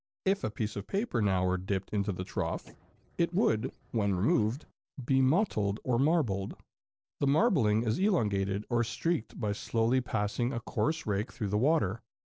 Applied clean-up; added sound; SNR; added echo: neural separator model SepFormer DNS4.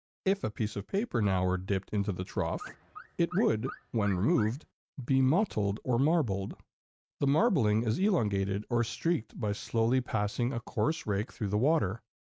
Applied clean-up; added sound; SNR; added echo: neural mask model RNNoise.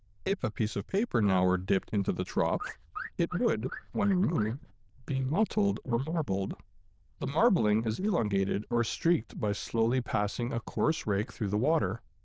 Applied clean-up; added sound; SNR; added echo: neural diffusion model UNIVERSE++.